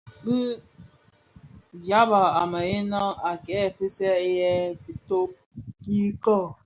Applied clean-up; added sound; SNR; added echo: none; none; none; none.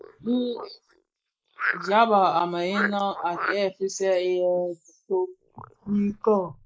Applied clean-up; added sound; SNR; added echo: neural mask model Resemble Enhance denoiser.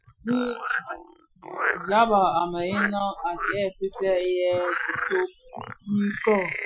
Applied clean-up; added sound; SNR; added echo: classical method Wiener filter.